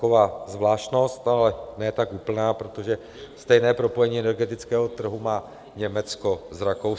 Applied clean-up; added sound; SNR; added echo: none; none; none; none.